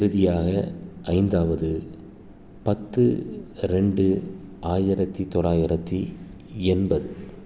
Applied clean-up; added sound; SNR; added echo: none; none; none; none.